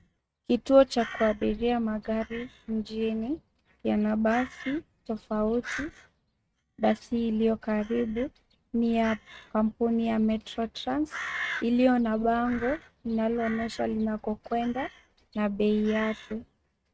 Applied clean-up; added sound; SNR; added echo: neural mask model RNNoise.